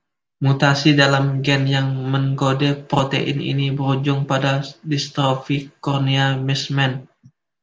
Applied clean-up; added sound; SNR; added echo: none; none; none; none.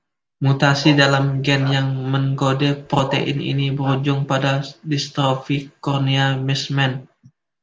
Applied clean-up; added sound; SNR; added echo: none; Bark; 15 dB; none.